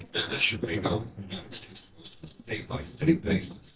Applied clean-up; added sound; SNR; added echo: neural mask model DeepFilterNet 3.